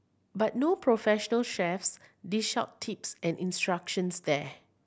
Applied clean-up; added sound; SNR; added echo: none; none; none; none.